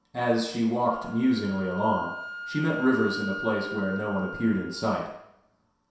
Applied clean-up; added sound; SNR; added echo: none; Wind instrument, woodwind instrument; 11 dB; reverberation time 0.7 s.